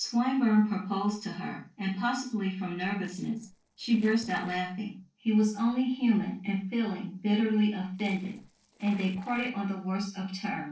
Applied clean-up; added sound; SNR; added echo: neural separator model SepFormer DNS4.